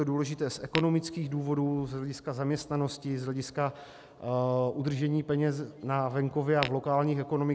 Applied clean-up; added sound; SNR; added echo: none; Tap / Glass; 10 dB; none.